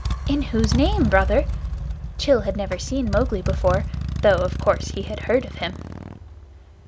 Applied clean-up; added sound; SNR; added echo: none; Motorcycle; 3 dB; none.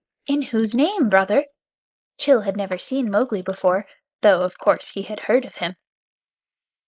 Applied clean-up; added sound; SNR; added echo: neural mask model Resemble Enhance denoiser.